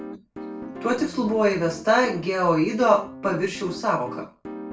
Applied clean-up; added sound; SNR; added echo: none; Piano; 14 dB; reverberation time 0.3 s.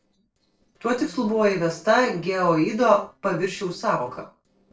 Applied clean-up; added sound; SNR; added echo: neural separator model SepFormer DNS4.